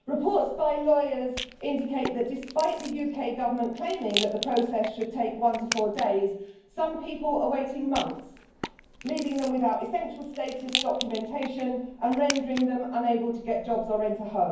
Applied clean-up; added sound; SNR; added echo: none; Rattle; 11 dB; reverberation time 0.9 s.